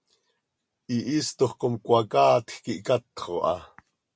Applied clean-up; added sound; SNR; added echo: none; none; none; none.